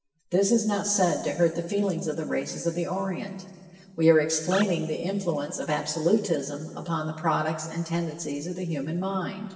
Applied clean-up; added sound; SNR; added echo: neural separator model SepFormer DNS4.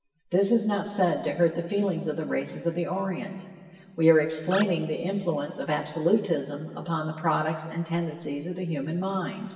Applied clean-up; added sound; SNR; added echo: none; Animal; 13 dB; reverberation time 2.0 s.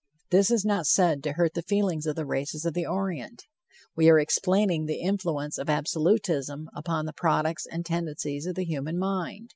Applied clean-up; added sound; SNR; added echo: none; none; none; none.